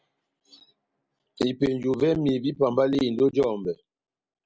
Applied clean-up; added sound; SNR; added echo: none; none; none; none.